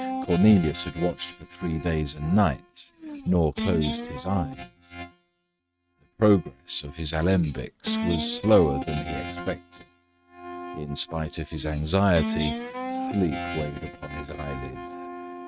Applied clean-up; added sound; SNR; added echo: neural mask model RNNoise.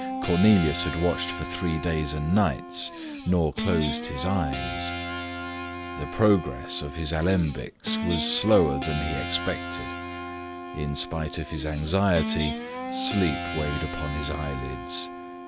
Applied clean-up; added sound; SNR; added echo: none; Guitar; 6 dB; none.